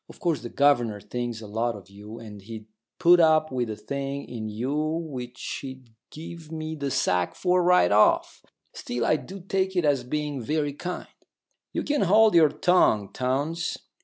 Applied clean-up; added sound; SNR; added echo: none; none; none; none.